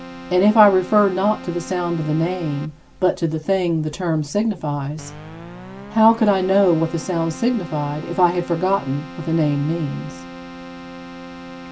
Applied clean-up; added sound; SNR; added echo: none; Keyboard (musical); 15 dB; none.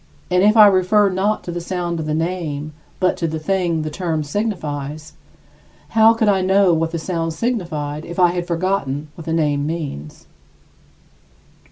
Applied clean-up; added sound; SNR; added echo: none; none; none; none.